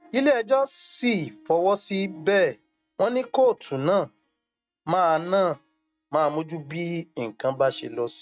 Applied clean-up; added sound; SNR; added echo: neural mask model RNNoise.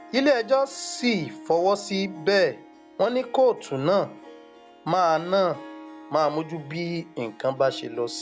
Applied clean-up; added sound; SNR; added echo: none; Harp; 19 dB; none.